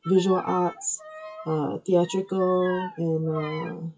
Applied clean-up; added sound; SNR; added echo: classical method WPE with log-MMSE.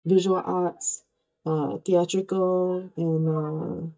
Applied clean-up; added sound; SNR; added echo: neural mask model DeepFilterNet 3.